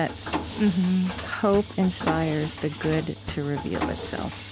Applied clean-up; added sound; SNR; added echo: none; Mechanisms; 8 dB; none.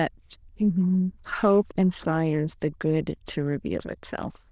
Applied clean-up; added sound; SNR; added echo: neural diffusion model UNIVERSE++.